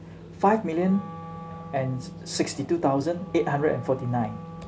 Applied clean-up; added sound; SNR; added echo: none; Wind instrument, woodwind instrument; 14 dB; none.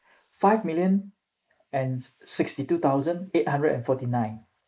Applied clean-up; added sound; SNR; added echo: neural mask model Resemble Enhance denoiser.